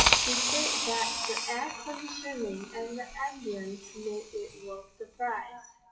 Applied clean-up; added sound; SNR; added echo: classical method WPE with log-MMSE.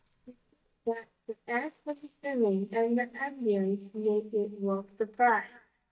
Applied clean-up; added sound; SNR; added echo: neural mask model DeepFilterNet 3.